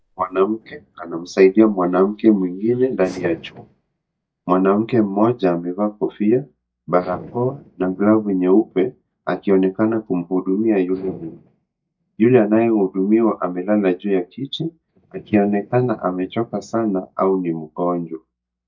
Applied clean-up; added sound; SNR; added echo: neural mask model DeepFilterNet 3.